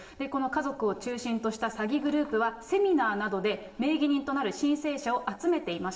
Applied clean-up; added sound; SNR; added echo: none; none; none; reverberation time 2.9 s.